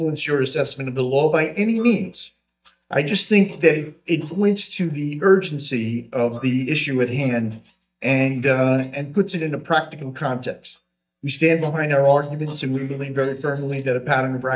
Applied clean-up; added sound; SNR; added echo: neural mask model DeepFilterNet 3.